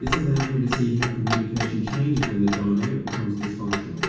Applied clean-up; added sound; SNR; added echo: none; Clock; 7 dB; reverberation time 1.2 s.